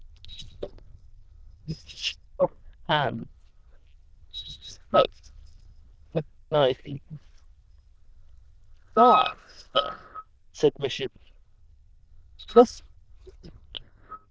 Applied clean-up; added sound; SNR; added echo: neural diffusion model UNIVERSE++.